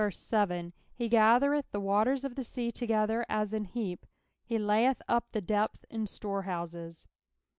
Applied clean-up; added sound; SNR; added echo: none; none; none; none.